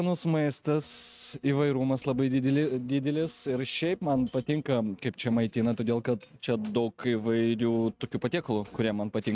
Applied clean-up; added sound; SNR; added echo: neural mask model RNNoise.